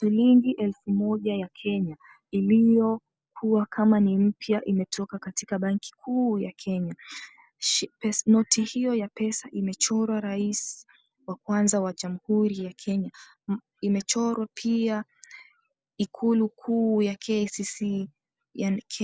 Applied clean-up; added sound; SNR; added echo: none; none; none; none.